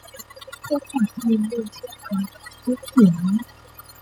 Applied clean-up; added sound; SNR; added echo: classical method spectral subtraction.